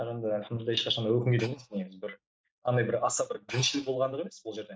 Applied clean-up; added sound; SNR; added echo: neural mask model RNNoise.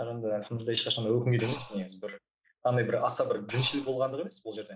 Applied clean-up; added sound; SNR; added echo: none; Breathing; 11 dB; none.